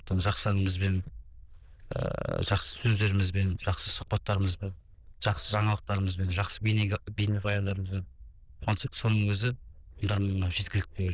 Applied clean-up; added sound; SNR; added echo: neural diffusion model UNIVERSE++.